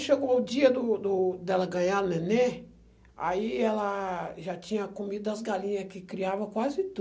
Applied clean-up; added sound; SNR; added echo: none; none; none; none.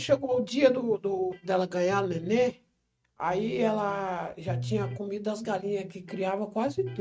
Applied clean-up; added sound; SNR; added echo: neural mask model RNNoise.